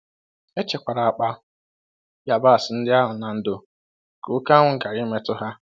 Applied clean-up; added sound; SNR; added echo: none; none; none; none.